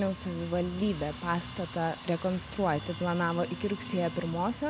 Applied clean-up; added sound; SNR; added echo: none; none; none; none.